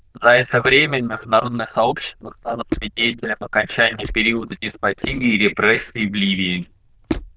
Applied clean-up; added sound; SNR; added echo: neural diffusion model UNIVERSE++.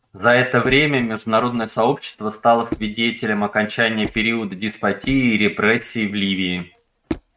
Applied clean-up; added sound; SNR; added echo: neural mask model RNNoise.